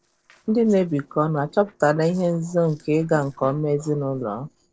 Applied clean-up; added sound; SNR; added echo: neural separator model SepFormer DNS4.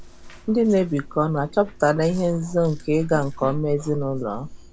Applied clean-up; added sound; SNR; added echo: none; Chewing, mastication; 13 dB; none.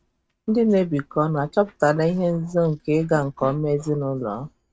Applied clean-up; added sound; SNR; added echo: neural mask model RNNoise.